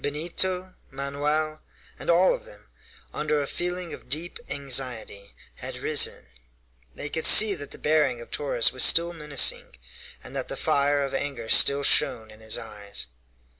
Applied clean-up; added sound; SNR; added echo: none; none; none; none.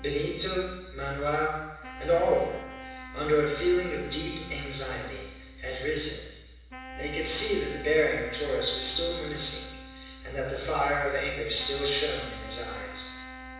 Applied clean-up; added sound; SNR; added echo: none; Wind instrument, woodwind instrument; 15 dB; reverberation time 1.1 s.